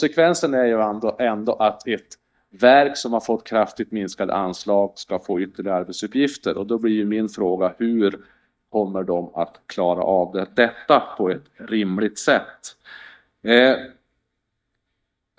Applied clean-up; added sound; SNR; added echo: neural mask model DeepFilterNet 3.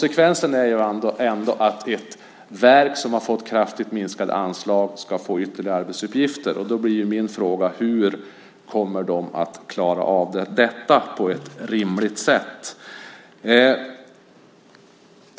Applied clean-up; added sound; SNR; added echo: none; none; none; none.